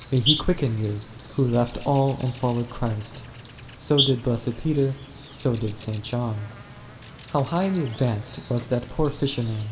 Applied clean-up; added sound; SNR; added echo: none; Insect; 2 dB; reverberation time 2.5 s.